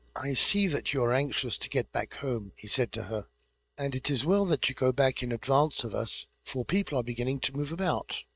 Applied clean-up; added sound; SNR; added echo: neural mask model RNNoise.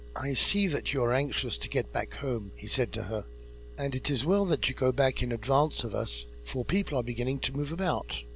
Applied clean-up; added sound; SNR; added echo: none; Engine; 14 dB; none.